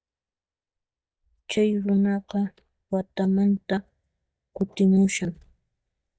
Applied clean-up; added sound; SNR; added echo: neural mask model DeepFilterNet 3.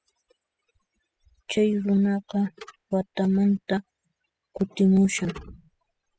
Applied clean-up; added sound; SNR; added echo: classical method spectral subtraction.